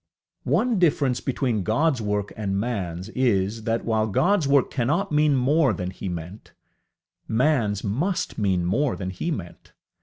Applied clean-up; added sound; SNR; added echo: none; none; none; none.